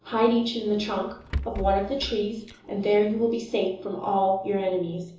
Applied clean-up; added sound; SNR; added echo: none; Rattle / Breathing; 11 dB; reverberation time 0.6 s.